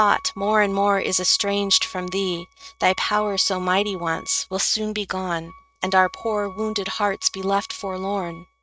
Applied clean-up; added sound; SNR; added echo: neural mask model RNNoise.